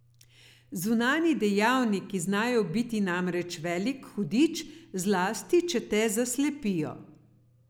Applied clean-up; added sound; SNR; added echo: none; none; none; none.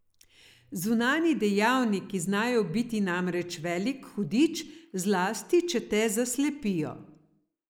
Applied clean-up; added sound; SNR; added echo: neural mask model Resemble Enhance denoiser.